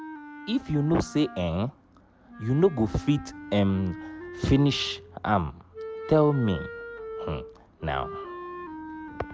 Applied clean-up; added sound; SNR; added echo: none; Wind instrument, woodwind instrument; 13 dB; none.